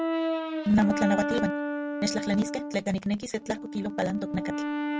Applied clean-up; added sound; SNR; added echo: none; Brass instrument; 3 dB; none.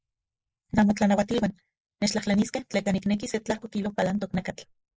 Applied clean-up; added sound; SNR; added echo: neural mask model Resemble Enhance denoiser.